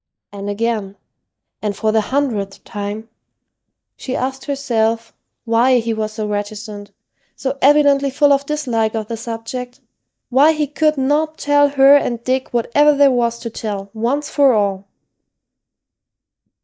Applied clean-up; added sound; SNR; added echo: neural mask model DeepFilterNet 3.